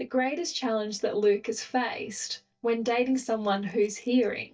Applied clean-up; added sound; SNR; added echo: neural mask model DeepFilterNet 3.